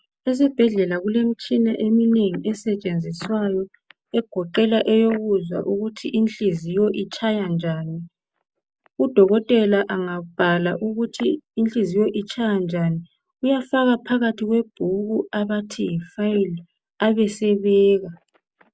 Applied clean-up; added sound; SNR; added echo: none; none; none; none.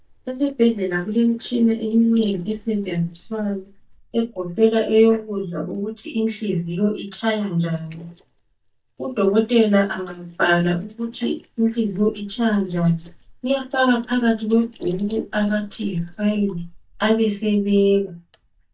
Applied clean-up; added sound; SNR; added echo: neural mask model DeepFilterNet 3.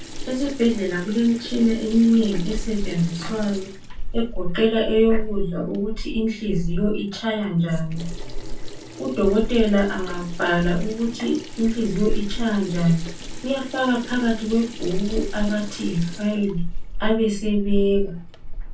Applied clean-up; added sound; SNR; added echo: none; Sink (filling or washing) / Water tap, faucet; 4 dB; reverberation time 0.2 s.